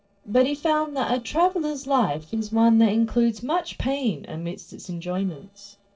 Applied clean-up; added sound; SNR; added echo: neural separator model SepFormer DNS4.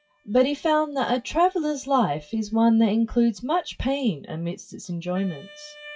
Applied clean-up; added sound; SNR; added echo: classical method WPE with log-MMSE.